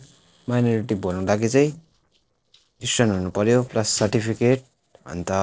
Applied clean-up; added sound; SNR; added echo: neural separator model SepFormer DNS4.